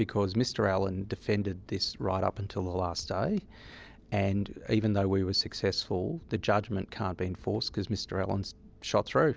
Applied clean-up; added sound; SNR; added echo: none; none; none; none.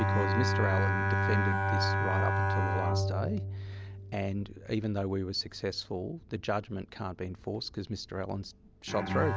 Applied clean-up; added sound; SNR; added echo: none; Bowed string instrument; -3 dB; none.